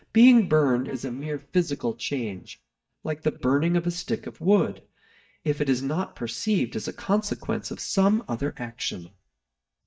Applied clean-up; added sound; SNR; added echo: neural mask model DeepFilterNet 3.